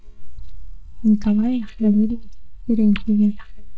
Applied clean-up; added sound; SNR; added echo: neural mask model DeepFilterNet 3.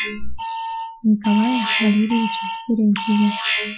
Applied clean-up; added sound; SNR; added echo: classical method Wiener filter.